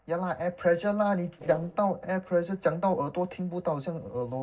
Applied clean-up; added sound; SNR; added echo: neural separator model SepFormer DNS4.